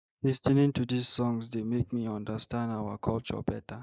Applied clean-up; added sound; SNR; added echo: neural mask model Resemble Enhance denoiser.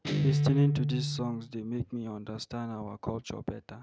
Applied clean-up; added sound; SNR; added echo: none; Guitar; -2 dB; none.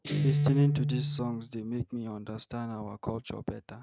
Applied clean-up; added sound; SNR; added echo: neural mask model RNNoise.